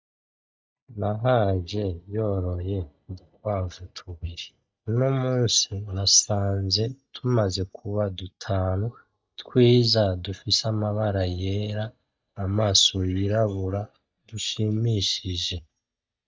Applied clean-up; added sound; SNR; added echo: neural mask model DeepFilterNet 3.